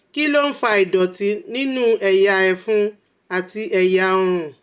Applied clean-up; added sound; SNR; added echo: none; none; none; none.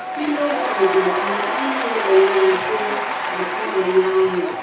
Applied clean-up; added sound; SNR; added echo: none; Applause / Crowd / Cheering; 3 dB; reverberation time 0.6 s.